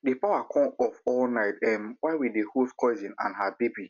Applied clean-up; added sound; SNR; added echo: none; none; none; none.